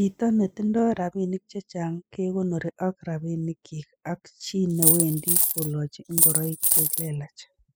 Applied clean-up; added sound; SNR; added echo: classical method spectral subtraction.